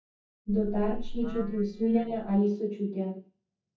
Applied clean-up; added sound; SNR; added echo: neural mask model DeepFilterNet 3.